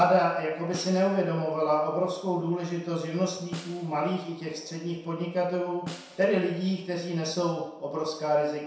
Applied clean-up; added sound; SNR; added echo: none; Snare drum; 18 dB; reverberation time 0.7 s.